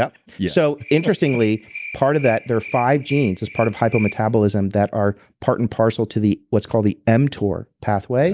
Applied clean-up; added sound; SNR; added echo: none; Cricket; 15 dB; none.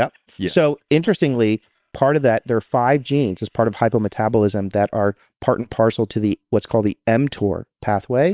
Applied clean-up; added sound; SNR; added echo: neural separator model SepFormer WHAM!.